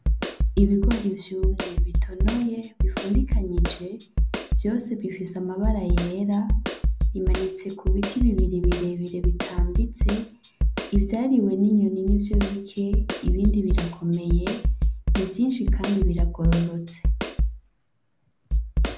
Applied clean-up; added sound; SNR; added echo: none; Snare drum; -2 dB; none.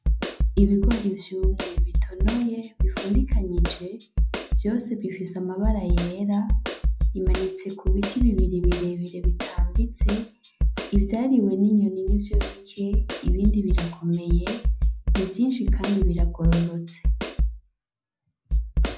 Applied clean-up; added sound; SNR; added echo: classical method log-MMSE.